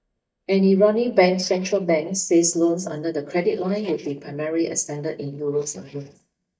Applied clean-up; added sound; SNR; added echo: neural mask model DeepFilterNet 3.